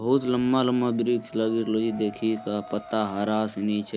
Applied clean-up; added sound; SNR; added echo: none; Crowd; 19 dB; none.